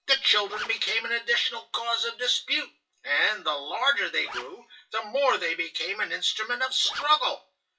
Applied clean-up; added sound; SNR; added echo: classical method WPE with log-MMSE.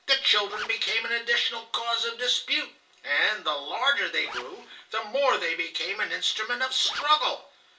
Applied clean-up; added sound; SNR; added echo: none; Zipper (clothing); 13 dB; reverberation time 0.2 s.